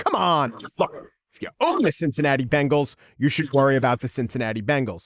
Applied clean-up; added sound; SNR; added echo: neural mask model Resemble Enhance denoiser.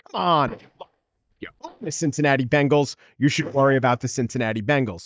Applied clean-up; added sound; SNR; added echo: neural mask model DeepFilterNet 3.